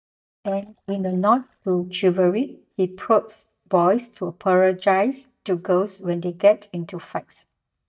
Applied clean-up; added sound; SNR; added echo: neural mask model DeepFilterNet 3.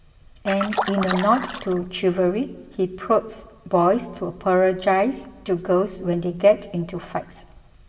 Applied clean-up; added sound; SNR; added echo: none; Splash, splatter; 6 dB; reverberation time 1.0 s.